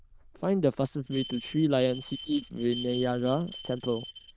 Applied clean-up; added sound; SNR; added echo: neural diffusion model UNIVERSE++.